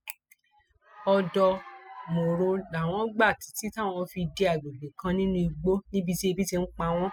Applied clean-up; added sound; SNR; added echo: classical method spectral subtraction.